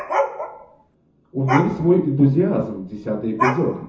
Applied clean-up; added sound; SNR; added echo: none; Dog; 6 dB; reverberation time 0.6 s.